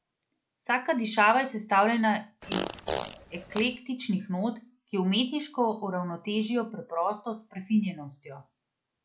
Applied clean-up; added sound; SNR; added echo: none; Fart; 6 dB; none.